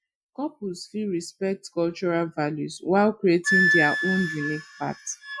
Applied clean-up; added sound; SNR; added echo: classical method Wiener filter.